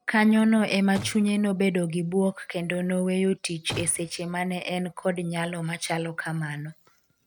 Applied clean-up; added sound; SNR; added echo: neural mask model RNNoise.